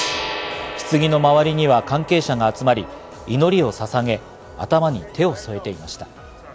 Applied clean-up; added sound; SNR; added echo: none; Gong; 13 dB; none.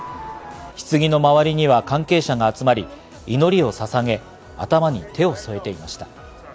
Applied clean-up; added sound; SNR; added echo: none; none; none; none.